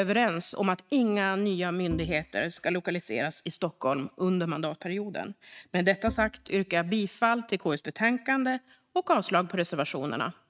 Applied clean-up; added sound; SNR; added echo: neural mask model RNNoise.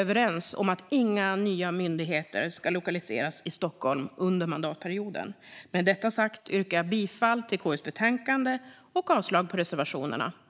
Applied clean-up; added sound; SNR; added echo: neural mask model Resemble Enhance denoiser.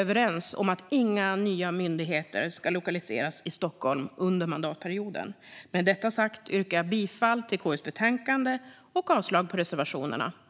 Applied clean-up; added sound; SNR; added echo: none; none; none; none.